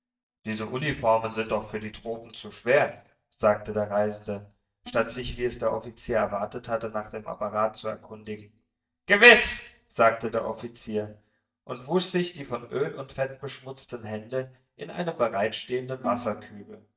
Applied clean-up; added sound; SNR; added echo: neural mask model DeepFilterNet 3.